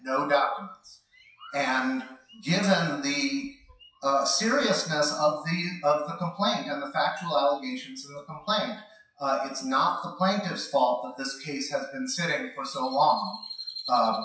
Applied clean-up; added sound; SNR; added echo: classical method WPE with log-MMSE.